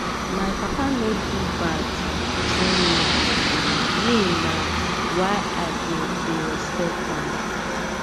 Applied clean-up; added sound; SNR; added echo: none; Aircraft; -4 dB; none.